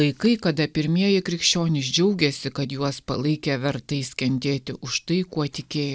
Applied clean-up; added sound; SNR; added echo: none; none; none; none.